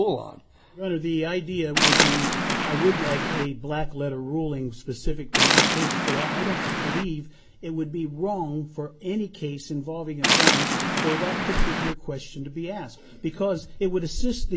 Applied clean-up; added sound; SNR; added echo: none; Waves, surf; -3 dB; none.